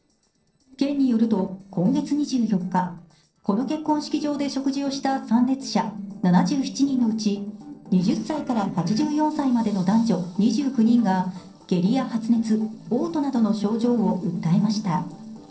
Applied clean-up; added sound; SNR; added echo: neural separator model SepFormer DNS4.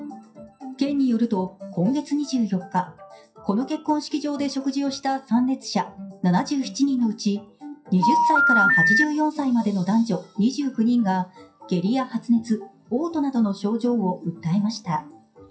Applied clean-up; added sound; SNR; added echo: classical method WPE with log-MMSE.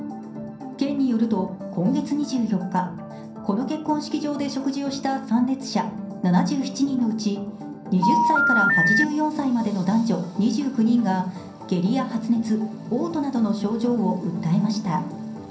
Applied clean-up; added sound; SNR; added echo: none; Telephone; -4 dB; reverberation time 0.6 s.